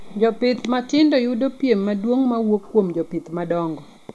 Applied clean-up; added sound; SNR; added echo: none; none; none; none.